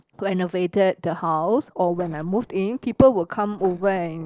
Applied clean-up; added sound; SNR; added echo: neural separator model SepFormer DNS4.